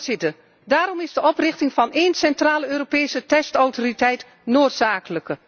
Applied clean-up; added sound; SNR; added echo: none; none; none; none.